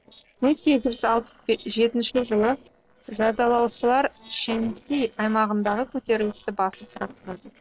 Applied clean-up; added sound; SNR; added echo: neural separator model SepFormer DNS4.